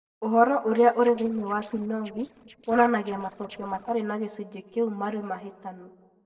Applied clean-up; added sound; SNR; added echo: neural separator model SepFormer DNS4.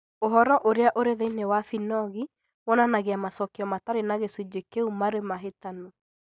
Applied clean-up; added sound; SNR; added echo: none; none; none; none.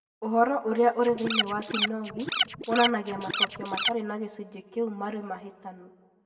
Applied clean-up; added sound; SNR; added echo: none; Scratching (performance technique); -4 dB; reverberation time 0.9 s.